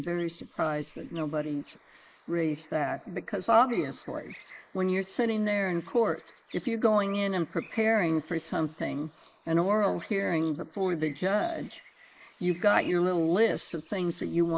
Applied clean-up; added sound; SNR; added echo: neural mask model Resemble Enhance denoiser.